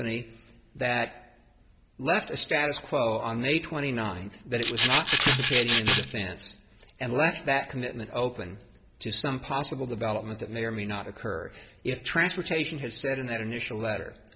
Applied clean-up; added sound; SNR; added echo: none; Rattle (instrument); -4 dB; none.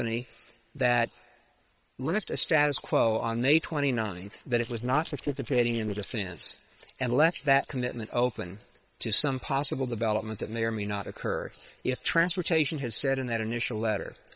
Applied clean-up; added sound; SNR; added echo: neural separator model SepFormer WHAM!.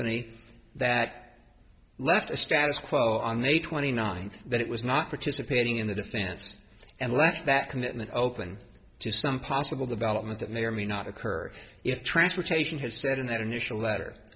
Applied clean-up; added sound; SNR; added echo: none; none; none; none.